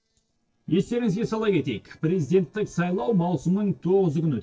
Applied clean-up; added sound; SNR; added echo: neural separator model SepFormer DNS4.